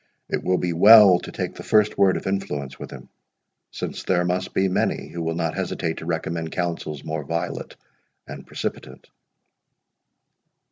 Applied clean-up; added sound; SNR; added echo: none; none; none; none.